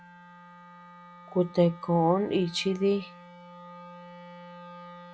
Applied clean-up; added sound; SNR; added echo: none; Wind instrument, woodwind instrument; 18 dB; none.